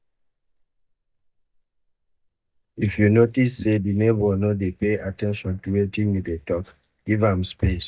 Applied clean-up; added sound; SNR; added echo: neural mask model DeepFilterNet 3.